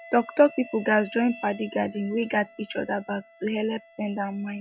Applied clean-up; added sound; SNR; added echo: classical method log-MMSE.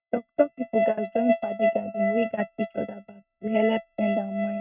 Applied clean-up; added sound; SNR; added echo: neural mask model RNNoise.